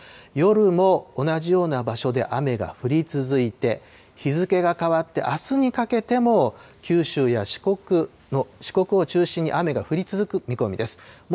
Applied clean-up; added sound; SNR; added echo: none; none; none; none.